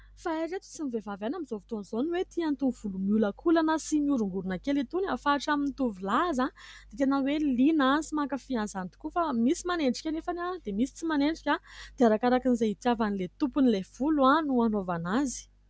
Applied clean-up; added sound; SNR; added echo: none; none; none; none.